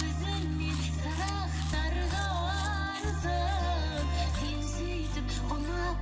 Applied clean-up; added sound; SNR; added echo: none; Chewing, mastication; 19 dB; reverberation time 0.3 s.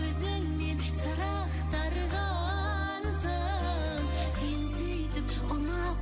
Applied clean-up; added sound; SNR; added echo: none; none; none; none.